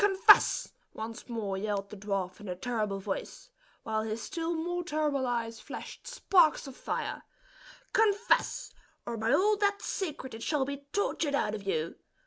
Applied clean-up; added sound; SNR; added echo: none; none; none; none.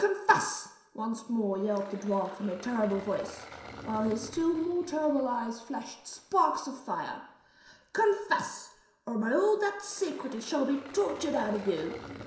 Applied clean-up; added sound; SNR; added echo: none; Engine; 19 dB; reverberation time 0.7 s.